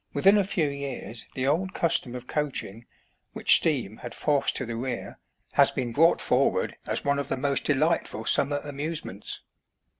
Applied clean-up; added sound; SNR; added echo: none; none; none; none.